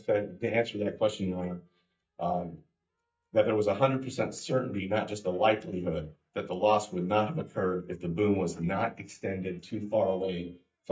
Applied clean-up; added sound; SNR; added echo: neural mask model DeepFilterNet 3.